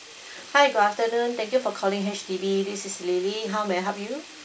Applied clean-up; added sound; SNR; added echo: none; Sink (filling or washing); 19 dB; none.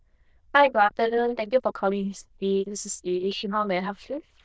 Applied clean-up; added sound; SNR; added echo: neural diffusion model UNIVERSE++.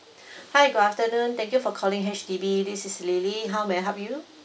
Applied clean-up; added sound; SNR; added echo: none; none; none; none.